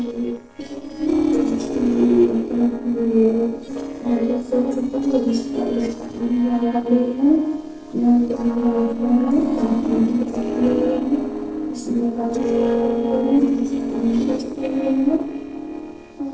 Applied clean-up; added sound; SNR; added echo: neural separator model SepFormer DNS4.